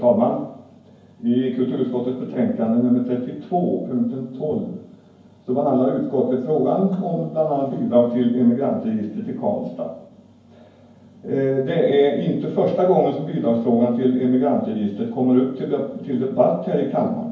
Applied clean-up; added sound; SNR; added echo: none; none; none; reverberation time 0.9 s.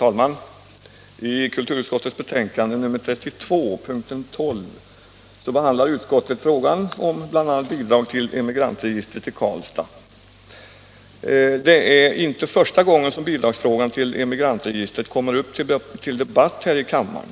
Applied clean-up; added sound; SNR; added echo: none; none; none; none.